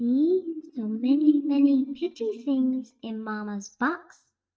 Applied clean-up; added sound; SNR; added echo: neural mask model DeepFilterNet 3.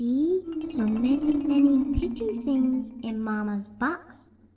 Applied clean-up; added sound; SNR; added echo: neural separator model SepFormer DNS4.